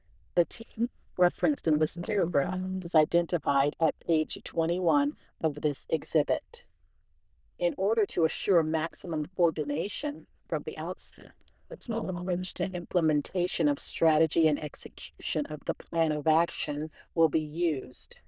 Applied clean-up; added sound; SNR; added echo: neural diffusion model UNIVERSE++.